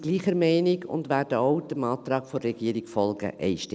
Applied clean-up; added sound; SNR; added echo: none; none; none; none.